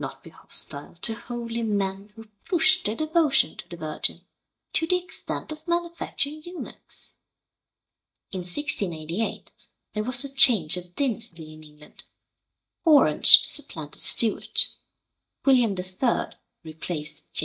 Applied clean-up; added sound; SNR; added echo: neural mask model DeepFilterNet 3.